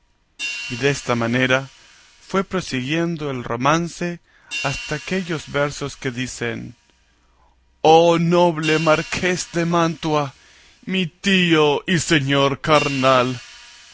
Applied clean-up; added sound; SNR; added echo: none; Hi-hat; 16 dB; none.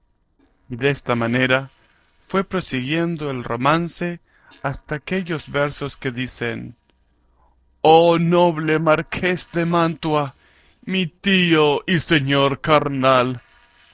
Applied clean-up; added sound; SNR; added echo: neural separator model SepFormer DNS4.